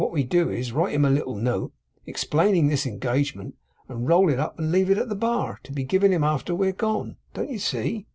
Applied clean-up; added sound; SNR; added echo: none; none; none; none.